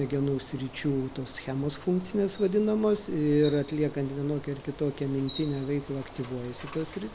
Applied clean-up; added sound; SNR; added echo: none; Bicycle; 16 dB; none.